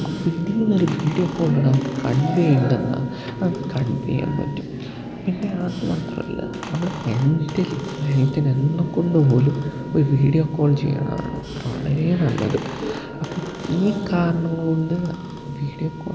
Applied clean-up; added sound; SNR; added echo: none; Squeak + Wind instrument, woodwind instrument; 18 dB; none.